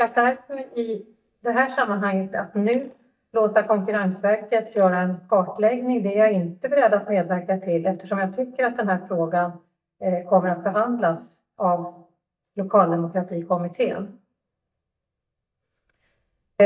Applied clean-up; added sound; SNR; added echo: neural mask model DeepFilterNet 3.